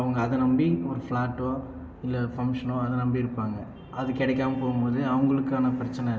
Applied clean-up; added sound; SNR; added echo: none; none; none; none.